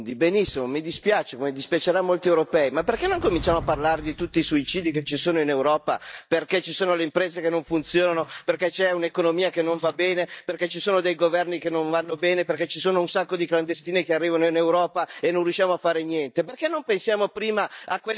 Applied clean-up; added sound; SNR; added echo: neural mask model DeepFilterNet 3.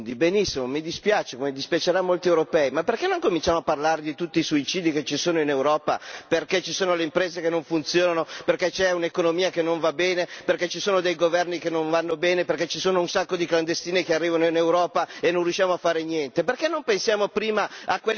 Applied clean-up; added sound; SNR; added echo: none; none; none; none.